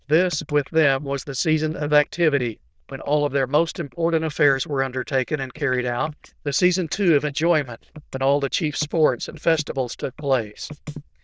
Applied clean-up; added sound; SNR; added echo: neural diffusion model UNIVERSE++.